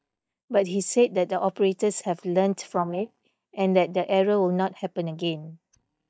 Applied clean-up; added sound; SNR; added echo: neural mask model DeepFilterNet 3.